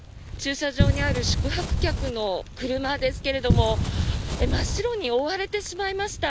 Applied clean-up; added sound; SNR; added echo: none; Wind; -4 dB; none.